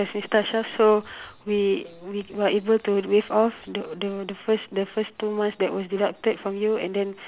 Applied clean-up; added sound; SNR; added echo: none; none; none; none.